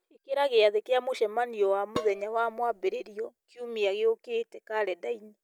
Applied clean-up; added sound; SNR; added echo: none; Dishes, pots, and pans; 12 dB; none.